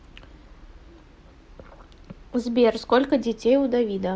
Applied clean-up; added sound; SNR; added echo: none; none; none; none.